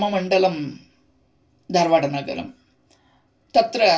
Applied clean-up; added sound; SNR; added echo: none; none; none; reverberation time 0.1 s.